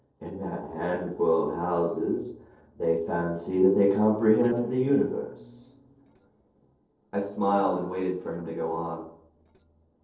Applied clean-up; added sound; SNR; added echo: neural separator model SepFormer DNS4.